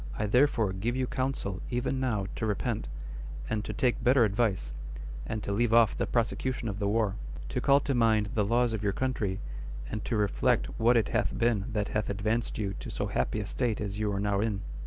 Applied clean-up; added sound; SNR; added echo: none; Knock; 16 dB; none.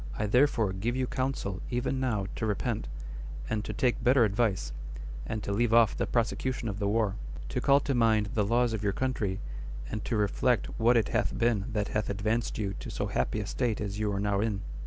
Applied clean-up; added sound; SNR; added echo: none; none; none; none.